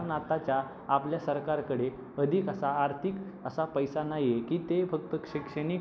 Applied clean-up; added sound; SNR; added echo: none; none; none; none.